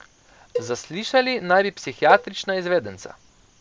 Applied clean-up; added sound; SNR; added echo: none; Cowbell; 12 dB; none.